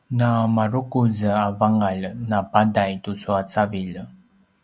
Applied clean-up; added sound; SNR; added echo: none; none; none; none.